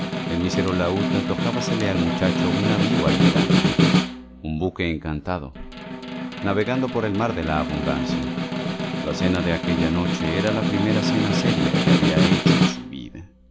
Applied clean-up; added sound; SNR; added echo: none; Snare drum; -4 dB; none.